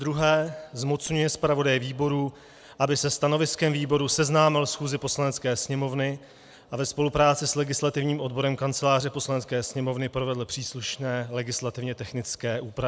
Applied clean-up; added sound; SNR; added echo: none; none; none; none.